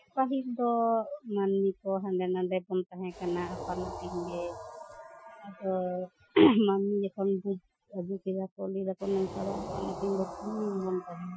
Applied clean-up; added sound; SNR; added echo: classical method Wiener filter.